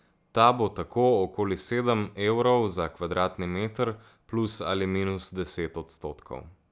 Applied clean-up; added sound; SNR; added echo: none; none; none; none.